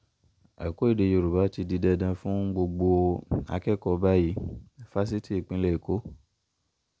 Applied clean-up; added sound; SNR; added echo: none; none; none; none.